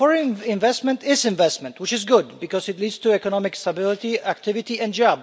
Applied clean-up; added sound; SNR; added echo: none; none; none; none.